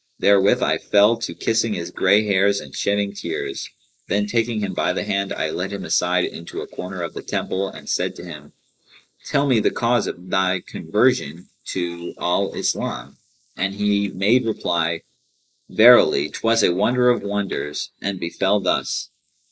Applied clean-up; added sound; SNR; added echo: neural mask model Resemble Enhance denoiser.